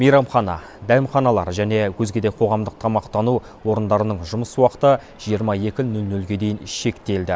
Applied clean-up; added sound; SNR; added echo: none; none; none; none.